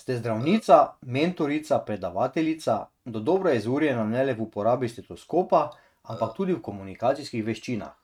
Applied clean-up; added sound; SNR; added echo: neural mask model RNNoise.